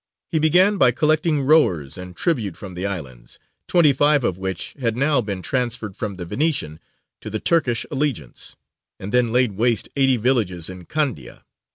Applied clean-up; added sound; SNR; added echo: none; none; none; none.